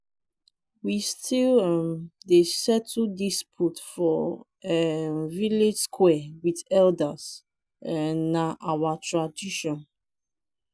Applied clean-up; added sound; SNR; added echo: none; none; none; none.